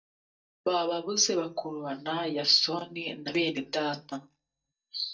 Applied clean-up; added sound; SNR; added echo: neural mask model DeepFilterNet 3.